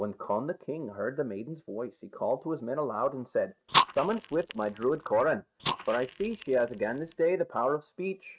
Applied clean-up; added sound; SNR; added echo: neural mask model RNNoise.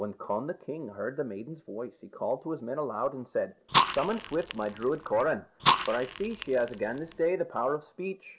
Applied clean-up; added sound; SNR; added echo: none; Fire; -1 dB; none.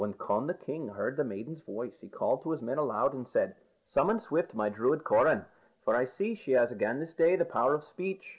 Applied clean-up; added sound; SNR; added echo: none; none; none; none.